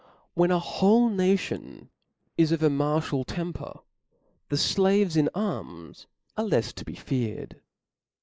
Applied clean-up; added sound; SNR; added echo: neural mask model Resemble Enhance denoiser.